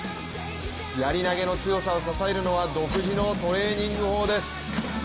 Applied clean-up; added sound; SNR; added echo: none; none; none; none.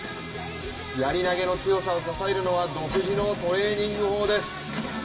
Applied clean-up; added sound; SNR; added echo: none; none; none; reverberation time 0.5 s.